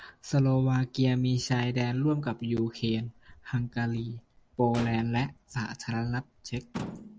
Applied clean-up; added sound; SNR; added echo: none; Motor vehicle (road); 18 dB; none.